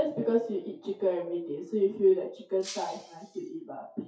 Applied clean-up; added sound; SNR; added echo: classical method WPE with log-MMSE.